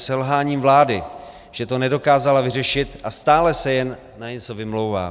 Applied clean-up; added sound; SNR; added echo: none; none; none; none.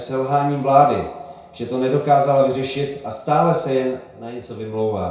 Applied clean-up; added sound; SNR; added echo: none; none; none; reverberation time 0.6 s.